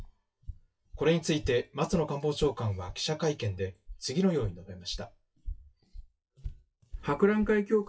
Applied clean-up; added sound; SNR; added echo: classical method WPE with log-MMSE.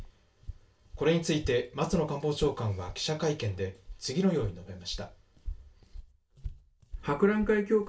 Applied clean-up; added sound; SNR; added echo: none; Walk, footsteps; 14 dB; reverberation time 0.2 s.